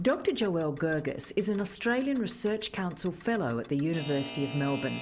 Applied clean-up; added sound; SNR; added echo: none; Alarm / Clock; 16 dB; none.